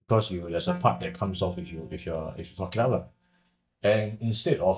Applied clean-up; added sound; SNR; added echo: neural mask model DeepFilterNet 3.